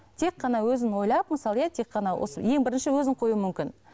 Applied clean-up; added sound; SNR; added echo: none; none; none; none.